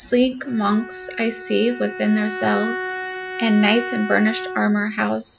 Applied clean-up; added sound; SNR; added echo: none; Bowed string instrument; 10 dB; none.